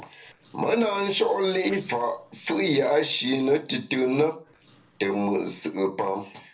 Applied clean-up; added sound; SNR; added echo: neural separator model SepFormer DNS4.